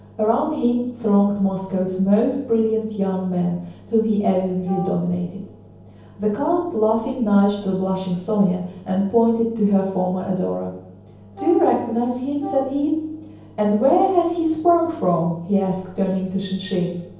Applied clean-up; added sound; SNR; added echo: none; Wind instrument, woodwind instrument; 13 dB; reverberation time 0.9 s.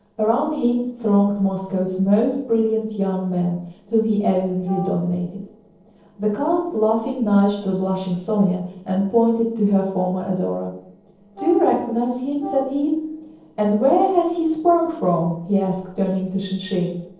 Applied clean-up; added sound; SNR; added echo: neural separator model SepFormer DNS4.